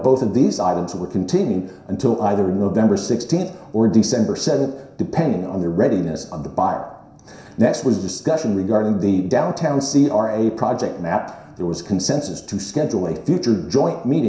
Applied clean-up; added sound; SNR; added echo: none; none; none; reverberation time 0.7 s.